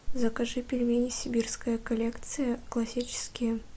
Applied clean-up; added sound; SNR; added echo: none; none; none; none.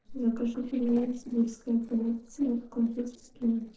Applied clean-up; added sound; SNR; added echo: neural separator model SepFormer DNS4.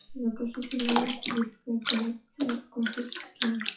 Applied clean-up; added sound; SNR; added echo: classical method WPE with log-MMSE.